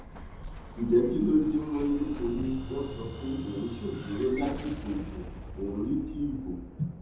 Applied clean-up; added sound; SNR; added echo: none; Explosion; 9 dB; reverberation time 0.8 s.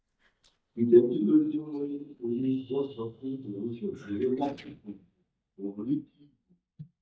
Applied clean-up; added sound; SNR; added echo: neural mask model DeepFilterNet 3.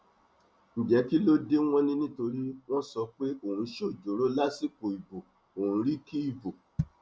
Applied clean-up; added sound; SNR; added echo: none; none; none; none.